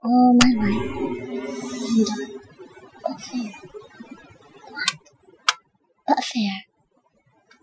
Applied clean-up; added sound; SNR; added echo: classical method Wiener filter.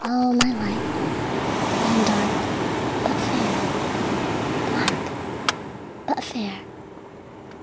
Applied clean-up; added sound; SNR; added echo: none; Mechanical fan; -3 dB; none.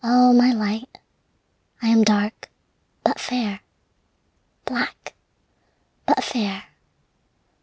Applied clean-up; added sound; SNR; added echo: none; none; none; none.